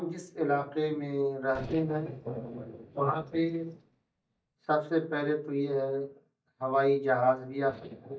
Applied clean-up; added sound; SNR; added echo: neural mask model DeepFilterNet 3.